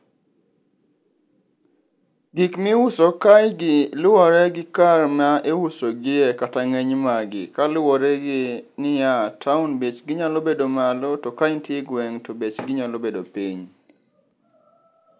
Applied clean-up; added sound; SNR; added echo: none; none; none; none.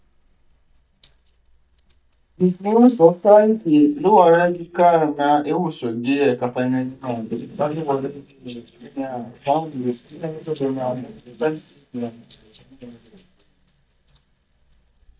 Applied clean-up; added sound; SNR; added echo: neural mask model DeepFilterNet 3.